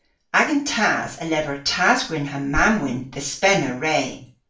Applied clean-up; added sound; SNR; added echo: none; Thump, thud; 10 dB; reverberation time 0.4 s.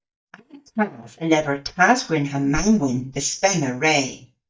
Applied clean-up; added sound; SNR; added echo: neural mask model DeepFilterNet 3.